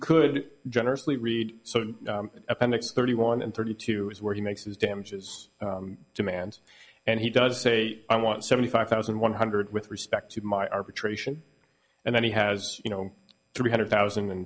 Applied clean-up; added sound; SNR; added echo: none; none; none; none.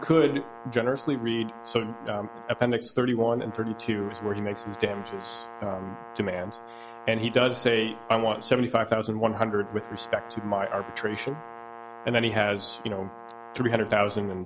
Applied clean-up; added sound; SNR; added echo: none; Brass instrument; 15 dB; none.